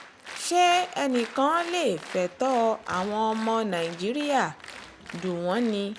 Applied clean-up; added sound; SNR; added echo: none; Applause; 16 dB; none.